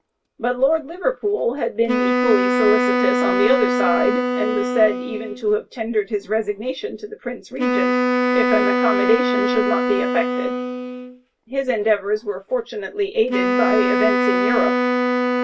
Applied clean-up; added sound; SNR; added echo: none; Wind instrument, woodwind instrument; -1 dB; reverberation time 0.2 s.